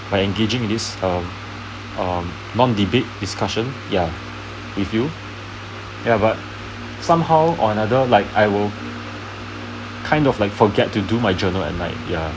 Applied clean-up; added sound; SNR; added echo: none; none; none; none.